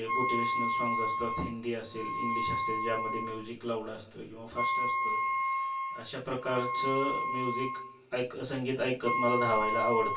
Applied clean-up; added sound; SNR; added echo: none; Wind instrument, woodwind instrument; -2 dB; reverberation time 0.1 s.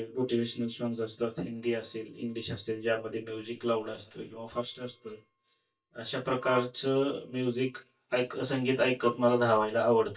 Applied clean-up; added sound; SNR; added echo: neural mask model DeepFilterNet 3.